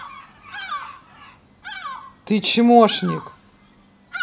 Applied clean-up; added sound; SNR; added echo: none; Bird vocalization, bird call, bird song; 13 dB; none.